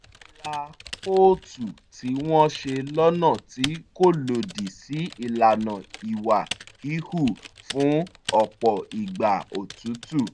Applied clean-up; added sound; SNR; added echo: none; Typing; 17 dB; none.